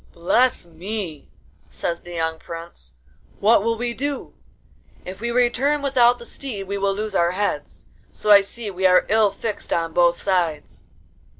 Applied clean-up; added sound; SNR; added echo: none; none; none; none.